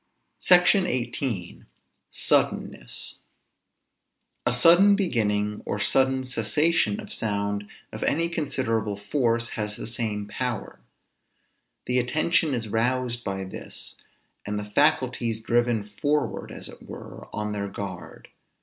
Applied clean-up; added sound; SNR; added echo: none; none; none; none.